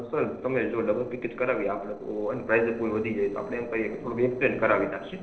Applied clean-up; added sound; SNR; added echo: neural separator model SepFormer DNS4.